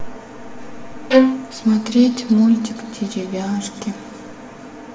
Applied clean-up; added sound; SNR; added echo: none; Bowed string instrument; -2 dB; reverberation time 3.0 s.